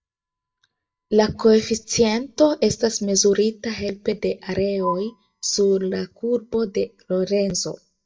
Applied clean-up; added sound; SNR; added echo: neural mask model DeepFilterNet 3.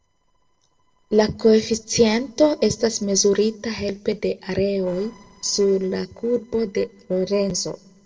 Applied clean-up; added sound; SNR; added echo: neural separator model SepFormer DNS4.